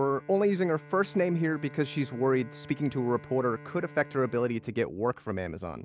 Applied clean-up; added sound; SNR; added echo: none; Bowed string instrument; 20 dB; none.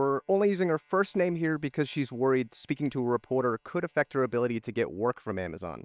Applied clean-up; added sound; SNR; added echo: neural separator model SepFormer WHAM!.